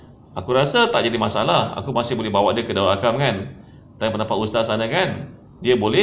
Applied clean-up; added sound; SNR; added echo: none; none; none; none.